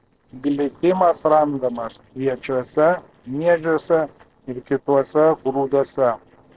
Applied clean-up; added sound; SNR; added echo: neural separator model SepFormer DNS4.